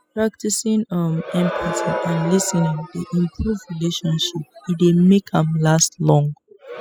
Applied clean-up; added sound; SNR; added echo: classical method spectral subtraction.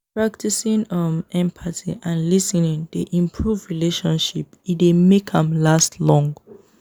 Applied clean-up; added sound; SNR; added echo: none; none; none; none.